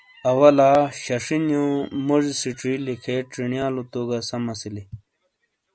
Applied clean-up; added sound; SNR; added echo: none; none; none; none.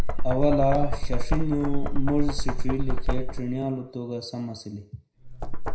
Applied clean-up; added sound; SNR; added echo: none; Knock; -5 dB; reverberation time 0.4 s.